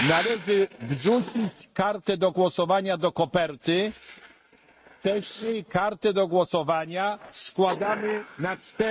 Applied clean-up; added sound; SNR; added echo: neural mask model RNNoise.